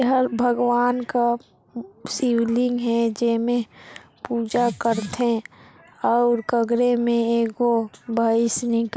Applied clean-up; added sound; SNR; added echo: none; none; none; none.